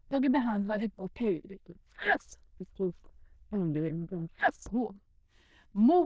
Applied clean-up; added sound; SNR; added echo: neural diffusion model UNIVERSE++.